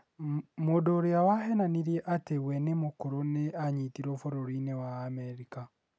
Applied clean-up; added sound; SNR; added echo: none; none; none; none.